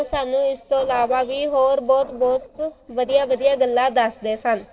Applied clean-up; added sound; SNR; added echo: neural separator model SepFormer DNS4.